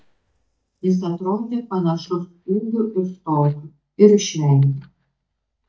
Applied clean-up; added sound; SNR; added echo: neural mask model DeepFilterNet 3.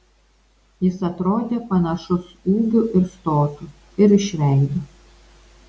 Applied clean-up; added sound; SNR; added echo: none; none; none; none.